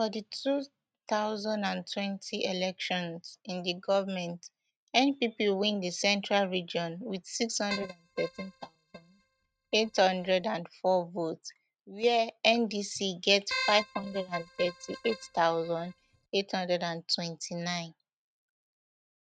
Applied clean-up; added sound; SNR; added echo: neural mask model RNNoise.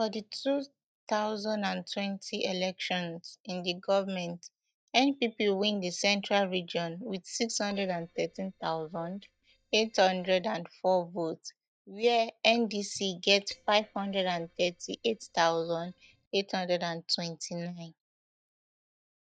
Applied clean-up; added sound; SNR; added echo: neural mask model DeepFilterNet 3.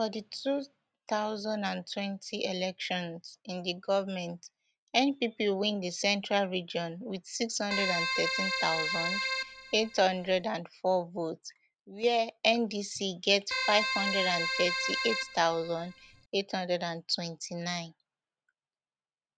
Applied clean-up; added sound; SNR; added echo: none; Keyboard (musical); 1 dB; none.